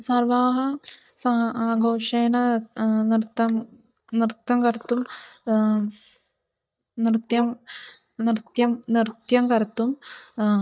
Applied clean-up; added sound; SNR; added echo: neural mask model DeepFilterNet 3.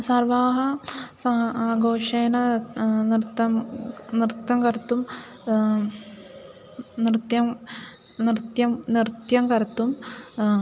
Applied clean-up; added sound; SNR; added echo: none; none; none; none.